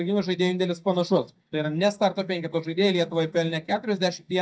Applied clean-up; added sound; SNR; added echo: neural mask model DeepFilterNet 3.